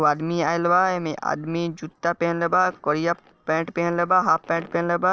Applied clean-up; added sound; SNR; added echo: neural separator model SepFormer DNS4.